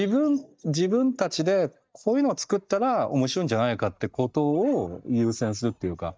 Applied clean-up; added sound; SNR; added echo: neural mask model DeepFilterNet 3.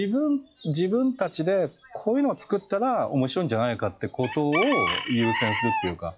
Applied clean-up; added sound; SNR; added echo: classical method log-MMSE.